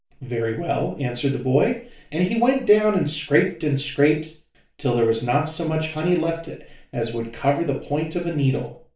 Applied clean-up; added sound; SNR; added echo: none; none; none; reverberation time 0.3 s.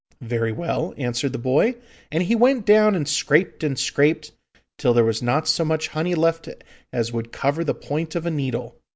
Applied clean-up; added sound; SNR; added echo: none; none; none; none.